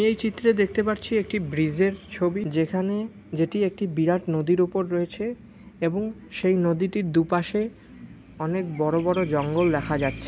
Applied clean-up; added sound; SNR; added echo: none; none; none; none.